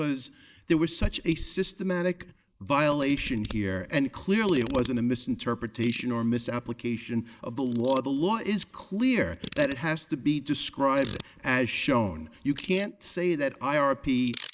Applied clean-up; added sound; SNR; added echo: neural mask model Resemble Enhance denoiser.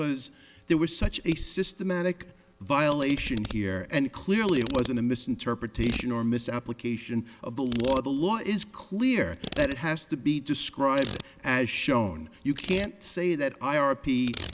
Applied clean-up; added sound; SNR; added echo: none; Ratchet, pawl; 10 dB; none.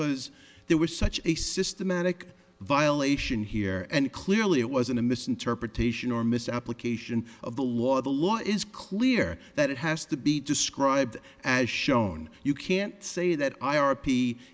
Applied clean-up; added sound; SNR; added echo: none; none; none; none.